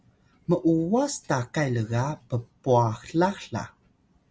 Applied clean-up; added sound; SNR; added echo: none; none; none; none.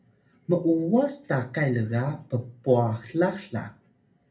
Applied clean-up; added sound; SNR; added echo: none; none; none; reverberation time 0.3 s.